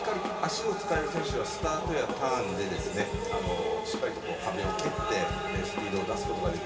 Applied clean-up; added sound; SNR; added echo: none; Drum kit; 10 dB; reverberation time 2.5 s.